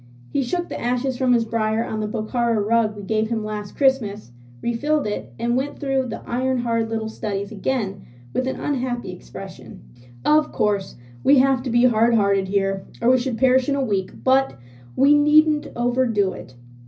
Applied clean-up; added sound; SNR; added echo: none; none; none; reverberation time 0.4 s.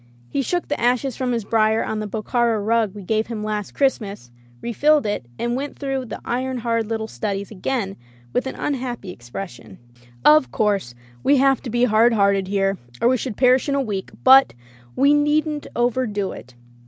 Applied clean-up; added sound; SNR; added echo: none; none; none; none.